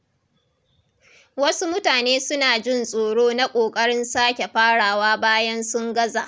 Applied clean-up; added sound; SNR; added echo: none; none; none; none.